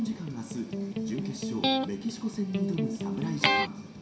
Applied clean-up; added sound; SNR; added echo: none; Electric guitar; -3 dB; reverberation time 0.7 s.